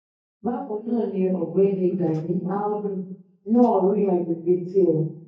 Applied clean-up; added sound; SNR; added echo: neural mask model DeepFilterNet 3.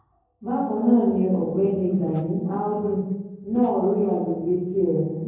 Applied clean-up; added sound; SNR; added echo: neural separator model SepFormer DNS4.